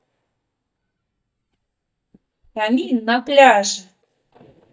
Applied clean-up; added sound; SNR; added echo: neural mask model DeepFilterNet 3.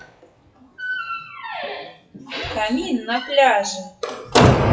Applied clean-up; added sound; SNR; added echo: classical method WPE with log-MMSE.